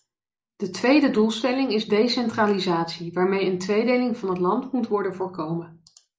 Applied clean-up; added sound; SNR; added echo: none; none; none; none.